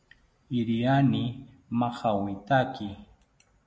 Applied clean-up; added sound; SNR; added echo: none; none; none; none.